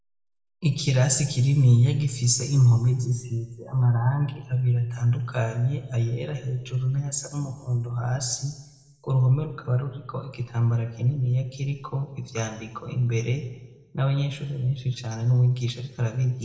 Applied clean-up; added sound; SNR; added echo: none; none; none; reverberation time 0.9 s.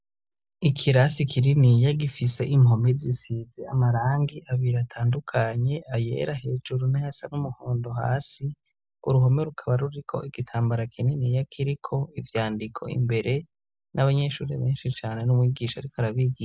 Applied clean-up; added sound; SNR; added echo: none; none; none; none.